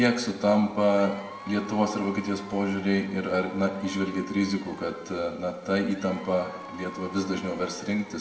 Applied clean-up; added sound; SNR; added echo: none; Applause / Crowd / Cheering; 18 dB; reverberation time 1.0 s.